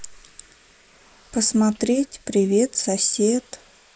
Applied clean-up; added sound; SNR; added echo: neural mask model Resemble Enhance denoiser.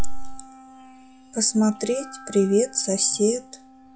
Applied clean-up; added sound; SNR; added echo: classical method log-MMSE.